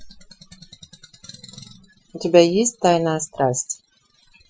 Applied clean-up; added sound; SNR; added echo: classical method Wiener filter.